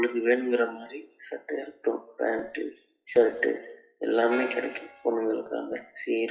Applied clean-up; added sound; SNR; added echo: classical method WPE with log-MMSE.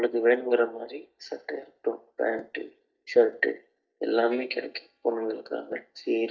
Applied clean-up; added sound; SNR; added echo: neural mask model DeepFilterNet 3.